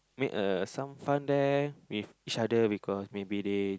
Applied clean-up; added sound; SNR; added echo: none; none; none; none.